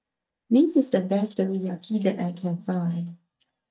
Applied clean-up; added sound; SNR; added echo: neural mask model DeepFilterNet 3.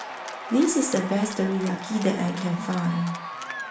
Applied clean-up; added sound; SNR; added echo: none; Applause / Cheering; 10 dB; reverberation time 0.4 s.